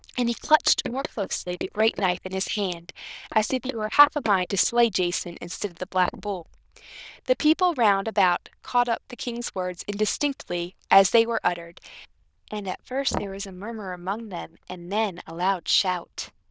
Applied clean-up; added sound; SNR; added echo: neural diffusion model UNIVERSE++.